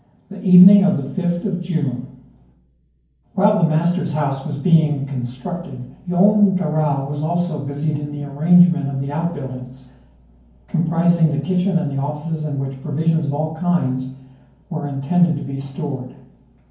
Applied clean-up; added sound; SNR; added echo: none; none; none; reverberation time 0.9 s.